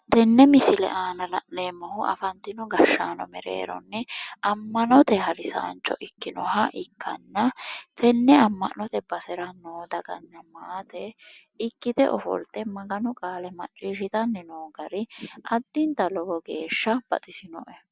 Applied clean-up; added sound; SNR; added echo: none; none; none; none.